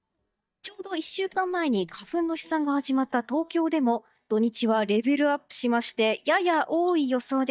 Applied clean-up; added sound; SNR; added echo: neural mask model DeepFilterNet 3.